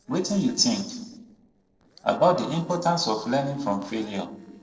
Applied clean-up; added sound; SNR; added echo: neural separator model SepFormer DNS4.